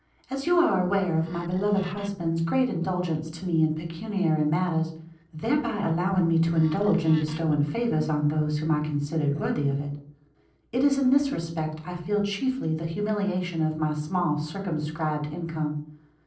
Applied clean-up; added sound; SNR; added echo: neural separator model SepFormer DNS4.